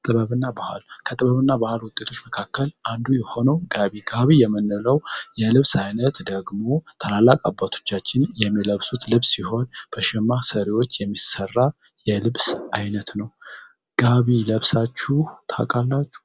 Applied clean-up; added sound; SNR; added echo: none; none; none; none.